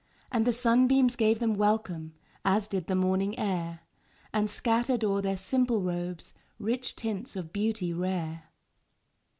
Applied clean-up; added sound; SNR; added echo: none; none; none; none.